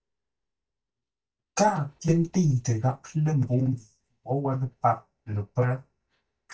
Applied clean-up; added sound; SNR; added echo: neural mask model DeepFilterNet 3.